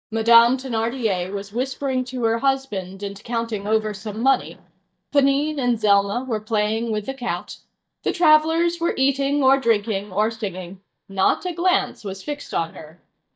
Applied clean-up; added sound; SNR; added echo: neural mask model DeepFilterNet 3.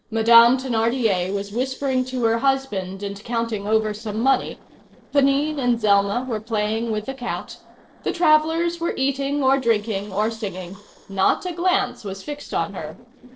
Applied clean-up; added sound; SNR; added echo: neural separator model SepFormer DNS4.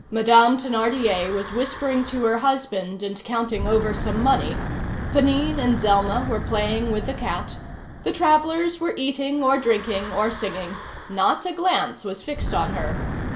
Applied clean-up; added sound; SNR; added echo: none; Wind / Breathing; 8 dB; reverberation time 0.4 s.